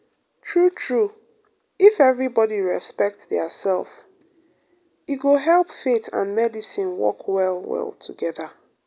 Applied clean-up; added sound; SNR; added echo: none; none; none; none.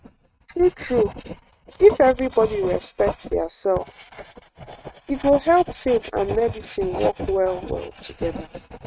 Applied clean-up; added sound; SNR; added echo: neural mask model RNNoise.